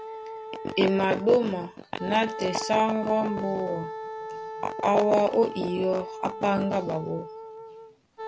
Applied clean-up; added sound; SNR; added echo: none; Wind instrument, woodwind instrument; 11 dB; none.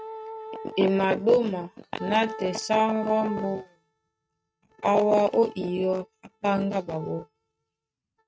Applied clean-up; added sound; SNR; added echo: neural mask model RNNoise.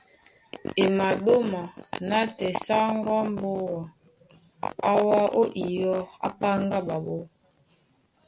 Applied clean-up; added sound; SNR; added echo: none; none; none; none.